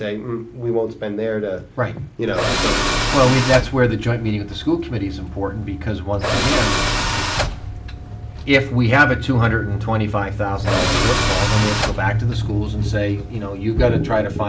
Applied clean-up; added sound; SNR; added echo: none; Tools; 3 dB; none.